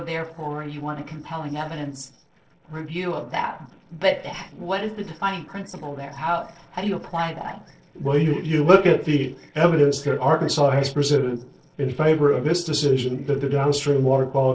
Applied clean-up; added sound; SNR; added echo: neural separator model SepFormer DNS4.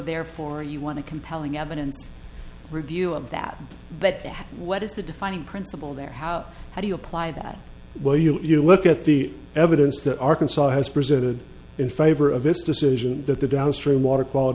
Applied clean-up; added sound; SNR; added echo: none; none; none; none.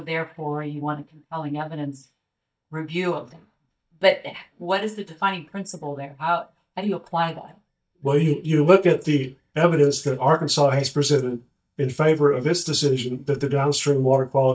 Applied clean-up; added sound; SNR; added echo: neural mask model DeepFilterNet 3.